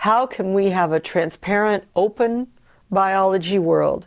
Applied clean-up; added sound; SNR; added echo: none; none; none; none.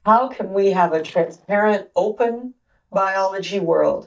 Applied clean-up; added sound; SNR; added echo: neural mask model DeepFilterNet 3.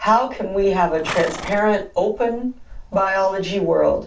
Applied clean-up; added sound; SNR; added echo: none; Livestock, farm animals, working animals; 16 dB; reverberation time 0.2 s.